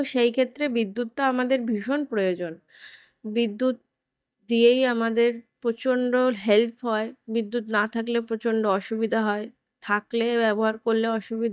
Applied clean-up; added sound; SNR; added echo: neural mask model DeepFilterNet 3.